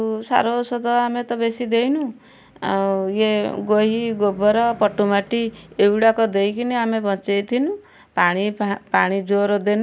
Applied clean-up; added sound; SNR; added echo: none; none; none; none.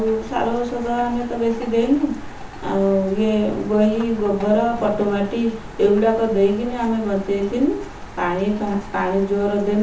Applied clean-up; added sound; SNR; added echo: none; Rain; 14 dB; reverberation time 0.7 s.